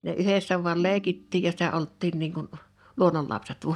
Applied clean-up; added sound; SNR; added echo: neural mask model DeepFilterNet 3.